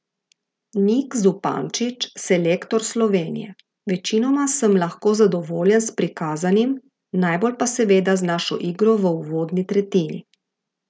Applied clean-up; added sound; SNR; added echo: none; none; none; none.